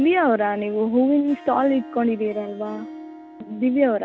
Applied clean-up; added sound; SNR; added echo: none; Harp; 19 dB; none.